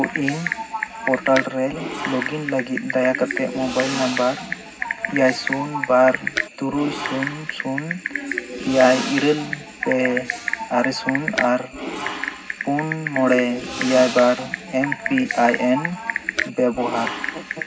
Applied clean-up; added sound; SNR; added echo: none; Typing; 6 dB; reverberation time 0.4 s.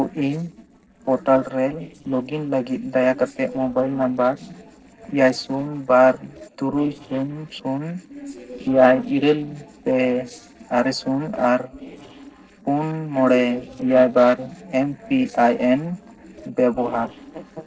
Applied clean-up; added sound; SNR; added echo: neural separator model SepFormer DNS4.